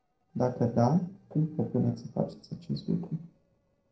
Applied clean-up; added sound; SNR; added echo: neural separator model SepFormer DNS4.